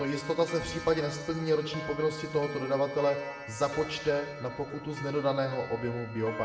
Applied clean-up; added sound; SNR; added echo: none; Clock; 12 dB; reverberation time 1.0 s.